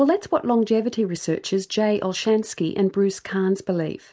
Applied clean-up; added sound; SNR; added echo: none; none; none; none.